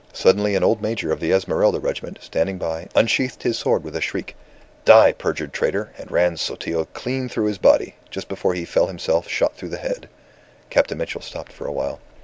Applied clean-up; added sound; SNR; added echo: none; none; none; none.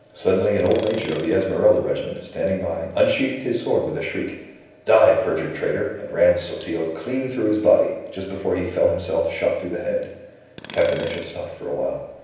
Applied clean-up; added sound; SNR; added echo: none; Tools; 16 dB; reverberation time 0.9 s.